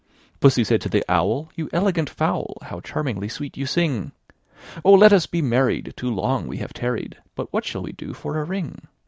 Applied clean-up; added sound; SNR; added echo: none; none; none; none.